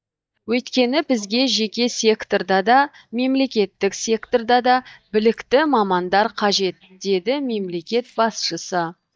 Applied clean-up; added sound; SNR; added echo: neural mask model DeepFilterNet 3.